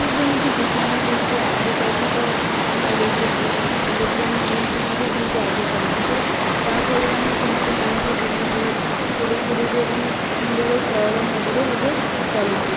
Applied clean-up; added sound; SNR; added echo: none; Water; -5 dB; none.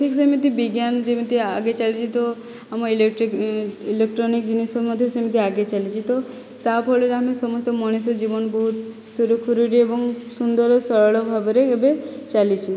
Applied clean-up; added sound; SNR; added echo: none; none; none; none.